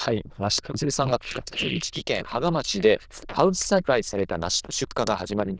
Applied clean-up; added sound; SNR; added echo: neural diffusion model UNIVERSE++.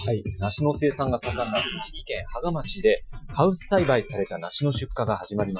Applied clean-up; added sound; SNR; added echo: classical method Wiener filter.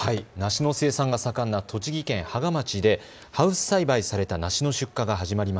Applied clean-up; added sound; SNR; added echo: none; none; none; none.